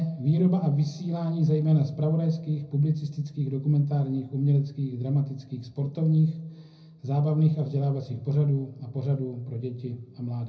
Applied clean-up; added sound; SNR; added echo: none; none; none; reverberation time 0.4 s.